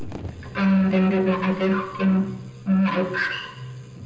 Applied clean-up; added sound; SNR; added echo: none; Fireworks; 20 dB; reverberation time 0.8 s.